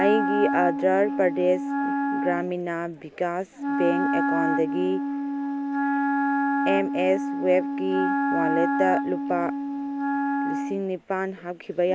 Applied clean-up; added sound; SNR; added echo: none; Wind instrument, woodwind instrument; 0 dB; none.